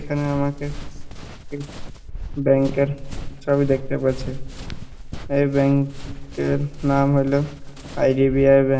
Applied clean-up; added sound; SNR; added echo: none; Run; 10 dB; reverberation time 1.4 s.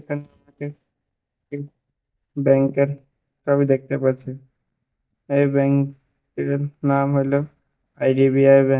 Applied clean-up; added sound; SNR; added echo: neural mask model DeepFilterNet 3.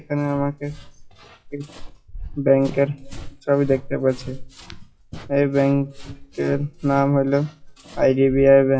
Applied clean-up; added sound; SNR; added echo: classical method WPE with log-MMSE.